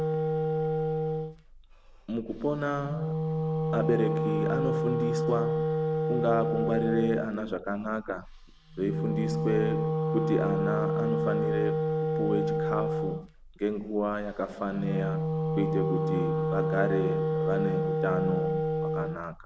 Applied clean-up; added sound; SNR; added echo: none; Wind instrument, woodwind instrument; -3 dB; none.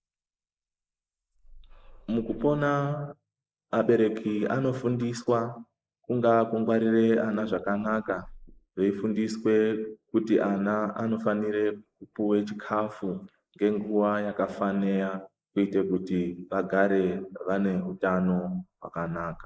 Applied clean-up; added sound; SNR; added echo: neural mask model Resemble Enhance denoiser.